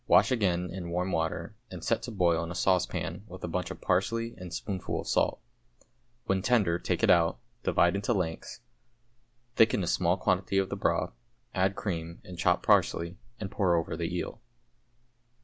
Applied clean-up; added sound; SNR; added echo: none; none; none; none.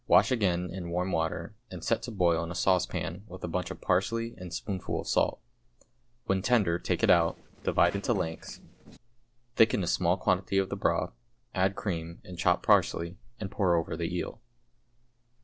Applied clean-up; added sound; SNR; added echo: neural separator model SepFormer DNS4.